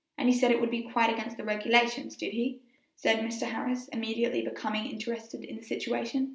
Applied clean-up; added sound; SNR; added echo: none; none; none; none.